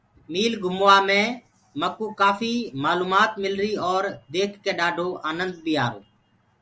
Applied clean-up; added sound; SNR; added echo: none; none; none; none.